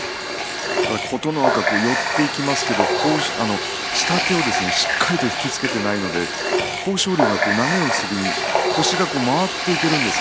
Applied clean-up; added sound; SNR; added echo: none; Water tap, faucet; -1 dB; none.